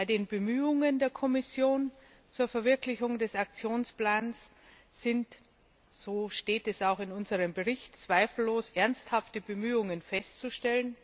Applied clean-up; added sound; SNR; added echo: none; none; none; none.